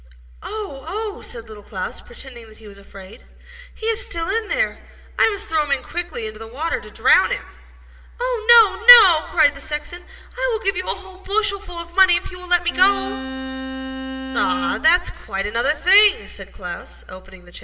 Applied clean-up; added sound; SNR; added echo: none; Bowed string instrument; 7 dB; reverberation time 2.1 s.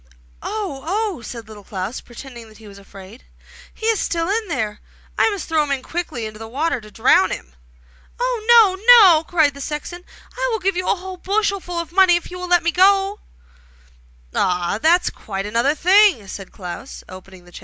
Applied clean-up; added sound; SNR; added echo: none; none; none; none.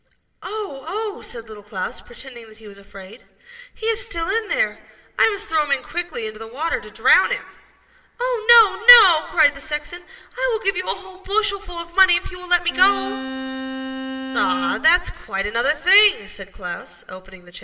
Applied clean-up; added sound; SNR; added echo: neural separator model SepFormer DNS4.